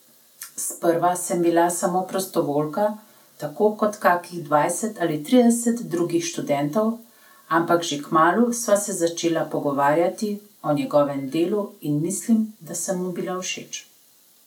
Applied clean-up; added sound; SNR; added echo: none; none; none; none.